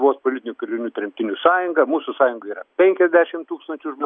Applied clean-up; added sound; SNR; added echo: none; none; none; none.